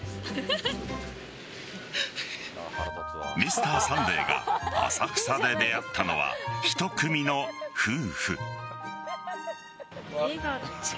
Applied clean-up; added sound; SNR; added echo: none; none; none; none.